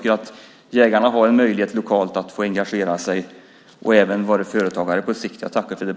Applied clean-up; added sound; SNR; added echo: none; none; none; none.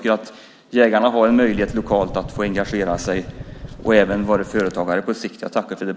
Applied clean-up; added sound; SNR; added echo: none; Engine starting / Car; 14 dB; none.